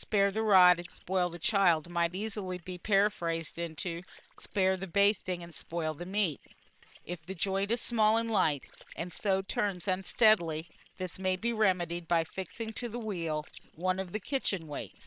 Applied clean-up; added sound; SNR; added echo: neural separator model SepFormer WHAM!.